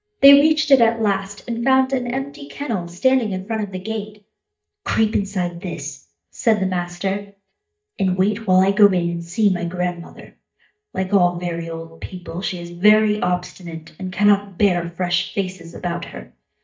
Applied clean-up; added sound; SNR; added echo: neural mask model DeepFilterNet 3.